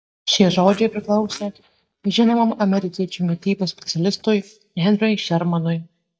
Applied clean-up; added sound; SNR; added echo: neural mask model DeepFilterNet 3.